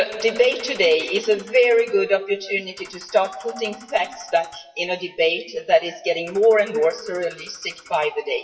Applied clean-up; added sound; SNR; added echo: classical method WPE with log-MMSE.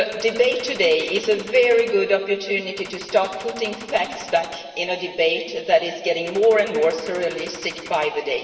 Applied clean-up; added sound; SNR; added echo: none; Gunshot, gunfire; 18 dB; reverberation time 1.9 s.